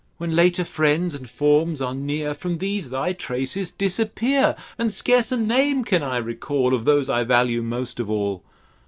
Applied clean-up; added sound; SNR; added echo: neural separator model SepFormer DNS4.